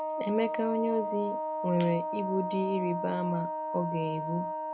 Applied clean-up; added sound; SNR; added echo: none; Wind instrument, woodwind instrument; 2 dB; none.